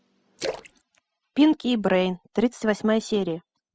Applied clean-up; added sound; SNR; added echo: classical method spectral subtraction.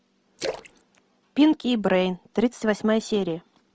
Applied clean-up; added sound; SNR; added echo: none; Splash, splatter; 14 dB; none.